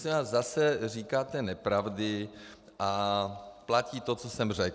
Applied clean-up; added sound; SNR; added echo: none; none; none; none.